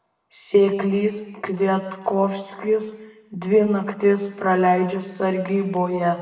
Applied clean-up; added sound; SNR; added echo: none; none; none; reverberation time 1.0 s.